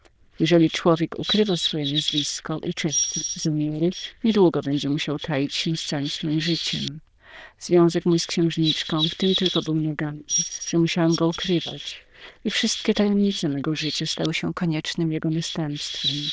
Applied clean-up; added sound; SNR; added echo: neural diffusion model UNIVERSE++.